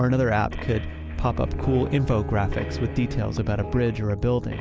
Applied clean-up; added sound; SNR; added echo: none; Bowed string instrument; 12 dB; none.